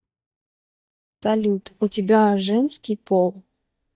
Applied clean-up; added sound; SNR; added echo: neural mask model DeepFilterNet 3.